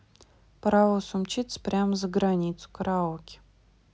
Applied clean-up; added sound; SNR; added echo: none; none; none; none.